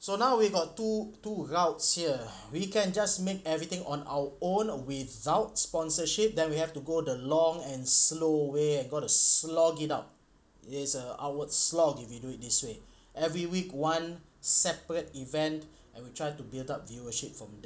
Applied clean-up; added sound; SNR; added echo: none; none; none; none.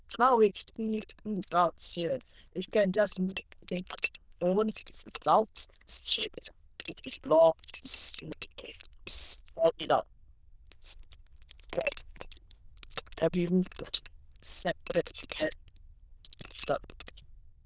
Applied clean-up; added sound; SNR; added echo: neural diffusion model UNIVERSE++.